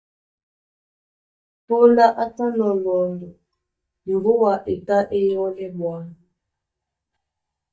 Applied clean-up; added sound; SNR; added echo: neural mask model DeepFilterNet 3.